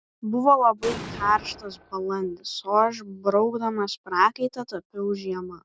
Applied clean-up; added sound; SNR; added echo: none; Explosion; 14 dB; none.